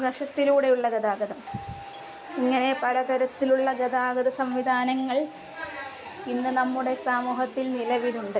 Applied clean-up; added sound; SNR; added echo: none; Doorbell; 19 dB; none.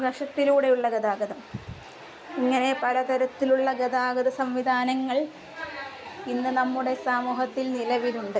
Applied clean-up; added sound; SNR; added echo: none; none; none; none.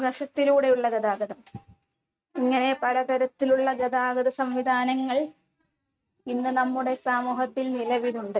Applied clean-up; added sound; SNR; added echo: neural mask model RNNoise.